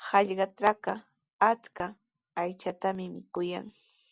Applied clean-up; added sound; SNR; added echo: none; none; none; none.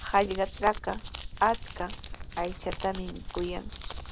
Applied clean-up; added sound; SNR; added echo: none; Crumpling, crinkling; 8 dB; none.